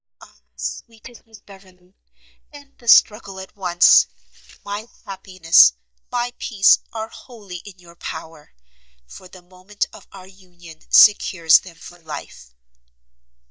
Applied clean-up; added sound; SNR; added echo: neural mask model DeepFilterNet 3.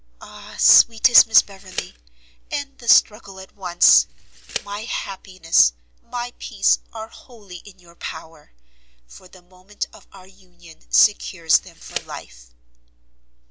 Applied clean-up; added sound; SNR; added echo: none; Tick; 14 dB; none.